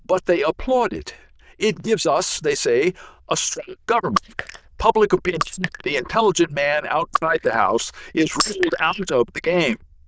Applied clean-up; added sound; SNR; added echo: neural diffusion model UNIVERSE++.